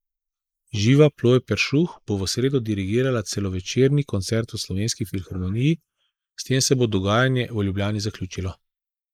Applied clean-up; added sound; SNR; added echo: neural mask model Resemble Enhance denoiser.